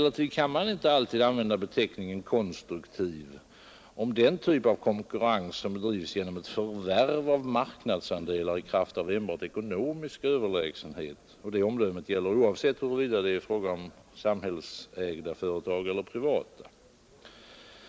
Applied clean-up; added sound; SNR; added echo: none; none; none; none.